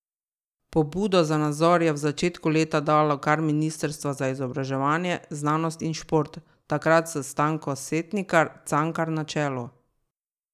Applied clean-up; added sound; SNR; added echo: none; none; none; none.